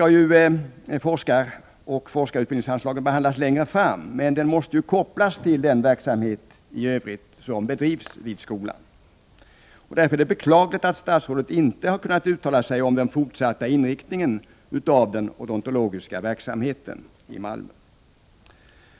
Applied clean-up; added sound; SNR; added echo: none; none; none; none.